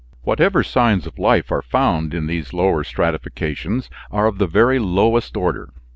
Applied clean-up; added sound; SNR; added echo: none; none; none; none.